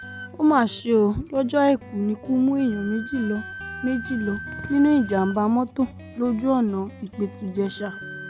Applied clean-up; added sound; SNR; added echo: none; Guitar + Wind instrument, woodwind instrument; 15 dB; none.